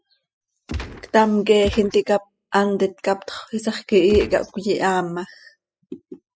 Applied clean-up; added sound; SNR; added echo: classical method spectral subtraction.